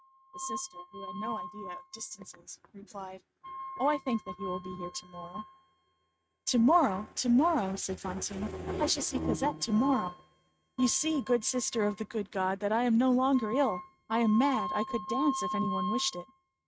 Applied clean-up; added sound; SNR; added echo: neural mask model RNNoise.